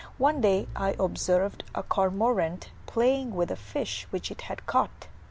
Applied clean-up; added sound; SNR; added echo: none; Engine / Car; 17 dB; none.